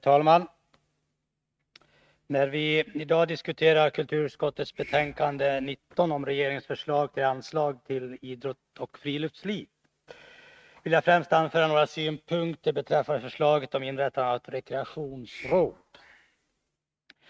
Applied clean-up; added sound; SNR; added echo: neural mask model RNNoise.